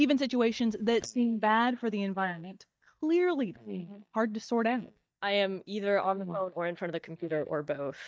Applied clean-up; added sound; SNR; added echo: neural mask model DeepFilterNet 3.